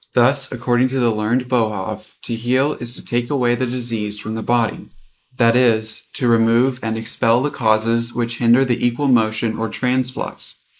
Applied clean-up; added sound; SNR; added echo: neural mask model Resemble Enhance denoiser.